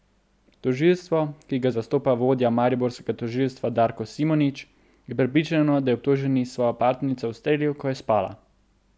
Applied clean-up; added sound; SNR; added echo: none; none; none; none.